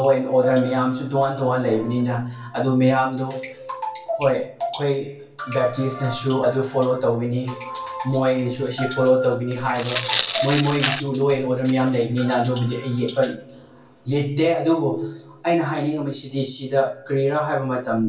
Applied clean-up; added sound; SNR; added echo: none; Tearing; 8 dB; reverberation time 0.2 s.